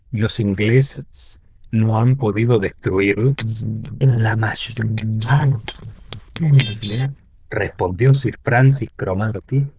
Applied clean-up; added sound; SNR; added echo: neural diffusion model UNIVERSE++.